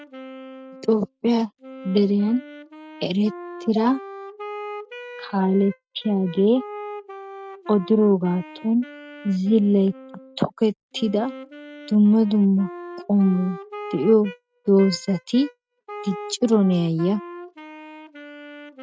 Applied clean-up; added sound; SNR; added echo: neural mask model RNNoise.